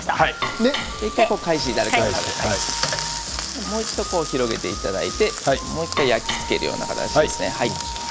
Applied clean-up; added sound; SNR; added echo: none; Dishes, pots, and pans; 10 dB; none.